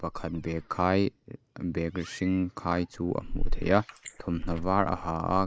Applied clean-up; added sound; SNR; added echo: neural mask model Resemble Enhance denoiser.